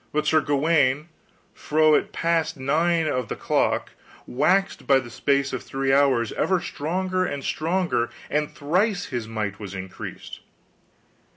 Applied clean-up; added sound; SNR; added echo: none; none; none; none.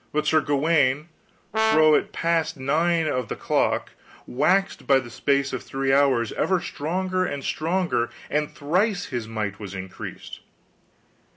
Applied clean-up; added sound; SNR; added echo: none; Brass instrument; 4 dB; none.